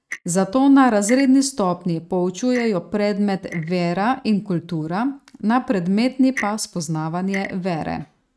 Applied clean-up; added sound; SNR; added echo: neural mask model RNNoise.